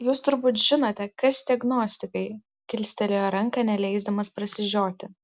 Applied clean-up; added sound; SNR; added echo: none; none; none; none.